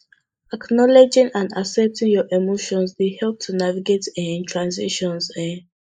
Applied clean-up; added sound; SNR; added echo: neural mask model Resemble Enhance denoiser.